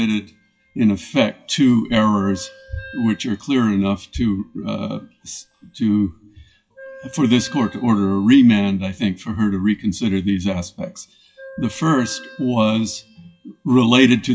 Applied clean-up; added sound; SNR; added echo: classical method WPE with log-MMSE.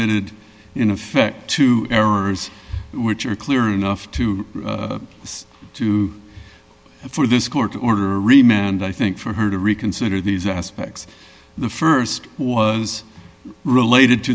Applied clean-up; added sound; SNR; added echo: none; none; none; none.